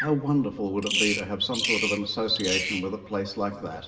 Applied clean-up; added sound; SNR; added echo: none; Bird vocalization, bird call, bird song; 4 dB; reverberation time 1.0 s.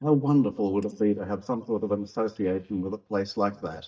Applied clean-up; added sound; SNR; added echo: neural mask model DeepFilterNet 3.